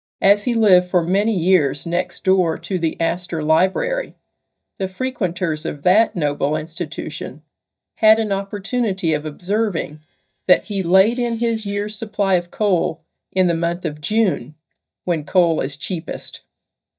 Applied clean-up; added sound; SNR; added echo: neural mask model DeepFilterNet 3.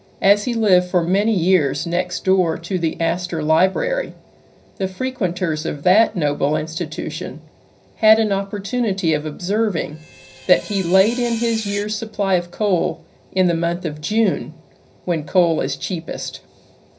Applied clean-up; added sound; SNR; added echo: none; Screech; 17 dB; reverberation time 0.5 s.